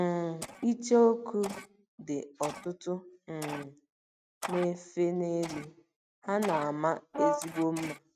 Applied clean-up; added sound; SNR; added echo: neural mask model RNNoise.